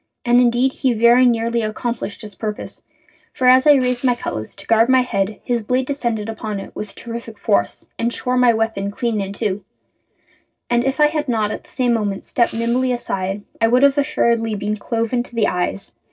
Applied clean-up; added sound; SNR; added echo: neural separator model SepFormer DNS4.